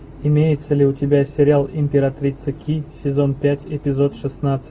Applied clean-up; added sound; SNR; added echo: none; none; none; none.